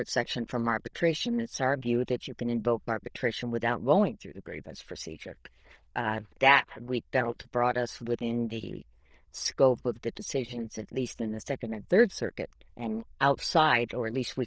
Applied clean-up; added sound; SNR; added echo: neural diffusion model UNIVERSE++.